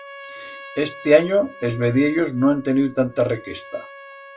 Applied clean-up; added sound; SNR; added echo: none; Trumpet; 19 dB; reverberation time 0.2 s.